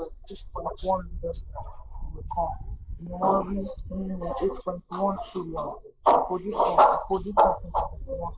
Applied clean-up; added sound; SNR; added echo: neural mask model Resemble Enhance denoiser.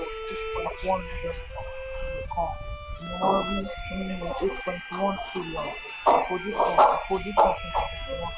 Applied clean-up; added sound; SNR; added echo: none; Bowed string instrument + Wind; 8 dB; none.